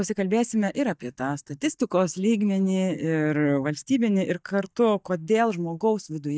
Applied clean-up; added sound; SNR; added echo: neural mask model DeepFilterNet 3.